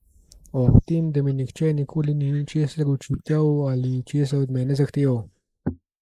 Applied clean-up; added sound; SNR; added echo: neural mask model Resemble Enhance denoiser.